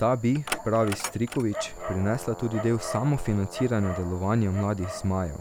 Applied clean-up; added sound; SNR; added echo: none; Dog; 11 dB; none.